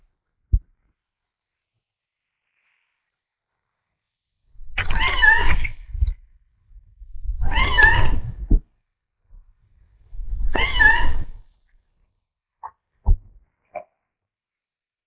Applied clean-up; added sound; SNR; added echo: neural mask model Resemble Enhance denoiser.